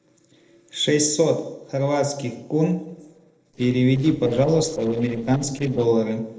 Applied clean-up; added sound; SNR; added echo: neural separator model SepFormer DNS4.